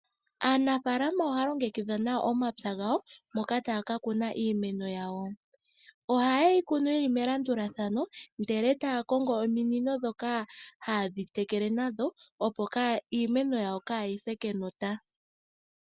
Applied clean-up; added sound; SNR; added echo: none; none; none; none.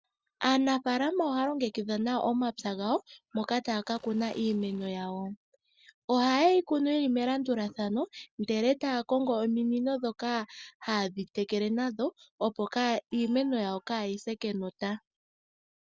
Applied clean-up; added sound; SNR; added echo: neural separator model SepFormer DNS4.